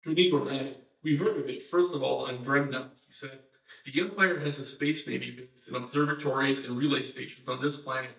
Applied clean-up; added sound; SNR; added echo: neural mask model DeepFilterNet 3.